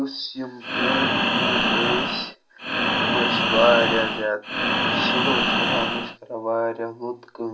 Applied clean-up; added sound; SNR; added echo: none; Breathing; -4 dB; reverberation time 0.2 s.